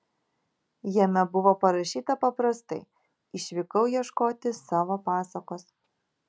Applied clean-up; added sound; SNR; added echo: none; none; none; none.